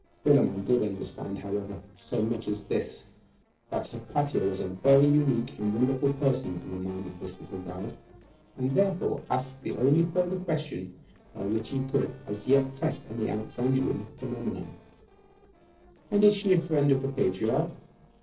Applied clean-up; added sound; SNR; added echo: neural separator model SepFormer DNS4.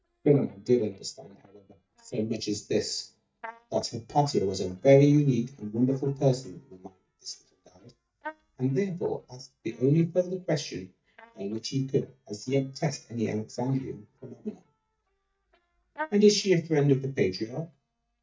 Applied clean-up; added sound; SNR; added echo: neural mask model DeepFilterNet 3.